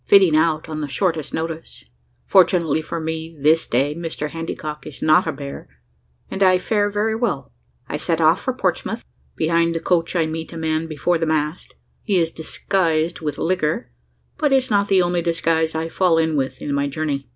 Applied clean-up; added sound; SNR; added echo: none; none; none; none.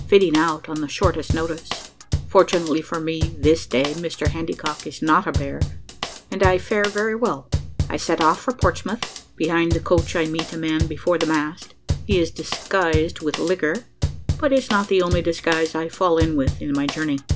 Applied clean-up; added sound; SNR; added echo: none; Drum kit; 6 dB; none.